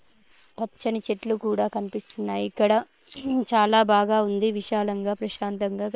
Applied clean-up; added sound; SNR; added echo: neural separator model SepFormer WHAM!.